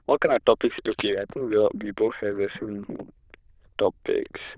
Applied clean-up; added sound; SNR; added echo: neural diffusion model UNIVERSE++.